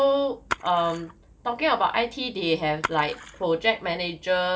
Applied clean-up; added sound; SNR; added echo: none; Splash, splatter; 13 dB; none.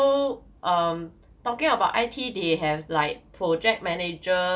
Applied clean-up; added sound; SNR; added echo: none; none; none; none.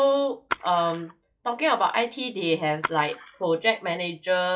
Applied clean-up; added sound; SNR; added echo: classical method log-MMSE.